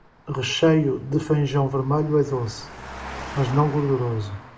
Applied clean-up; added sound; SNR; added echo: none; Engine; 16 dB; reverberation time 0.4 s.